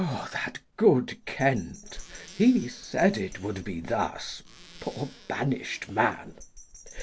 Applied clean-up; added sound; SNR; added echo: none; Bell + Zipper (clothing); 18 dB; none.